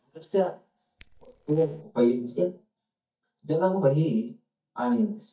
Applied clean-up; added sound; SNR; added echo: neural mask model DeepFilterNet 3.